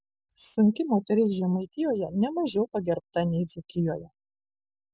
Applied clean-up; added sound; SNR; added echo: none; none; none; none.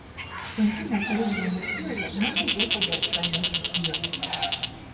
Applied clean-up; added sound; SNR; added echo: none; Bird; -1 dB; reverberation time 1.8 s.